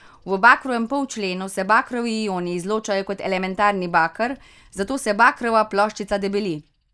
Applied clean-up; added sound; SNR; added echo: neural mask model DeepFilterNet 3.